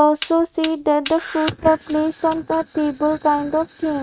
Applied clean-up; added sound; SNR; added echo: neural mask model RNNoise.